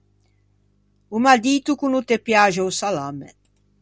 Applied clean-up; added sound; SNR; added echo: none; none; none; none.